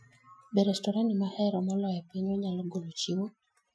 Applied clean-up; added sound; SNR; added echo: classical method Wiener filter.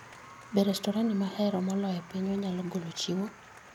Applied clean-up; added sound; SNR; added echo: none; Applause; 19 dB; none.